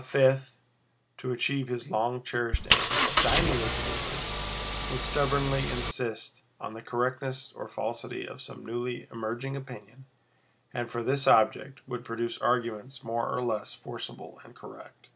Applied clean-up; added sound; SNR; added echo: none; Engine; -4 dB; none.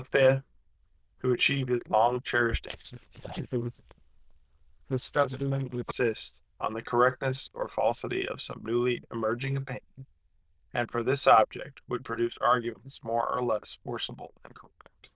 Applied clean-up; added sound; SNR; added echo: neural diffusion model UNIVERSE++.